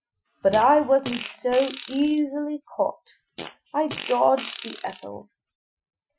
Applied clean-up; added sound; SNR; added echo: classical method Wiener filter.